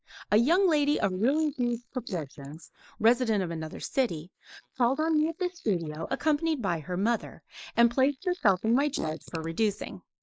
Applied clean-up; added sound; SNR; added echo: neural mask model Resemble Enhance denoiser.